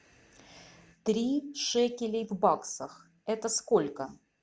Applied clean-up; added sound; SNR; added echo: none; none; none; none.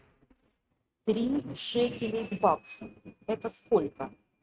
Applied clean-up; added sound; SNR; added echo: neural mask model RNNoise.